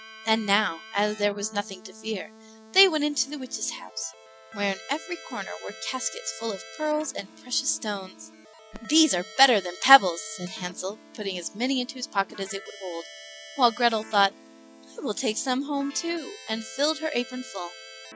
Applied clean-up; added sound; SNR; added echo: none; Keyboard (musical); 18 dB; none.